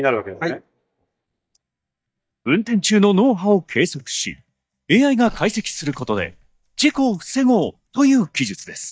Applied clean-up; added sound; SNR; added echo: neural mask model DeepFilterNet 3.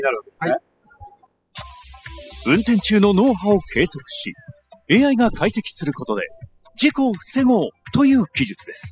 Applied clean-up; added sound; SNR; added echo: classical method spectral subtraction.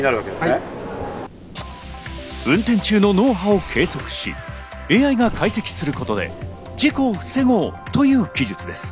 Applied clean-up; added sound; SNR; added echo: none; Explosion; 19 dB; none.